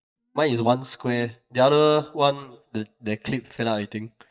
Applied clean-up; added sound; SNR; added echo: neural mask model DeepFilterNet 3.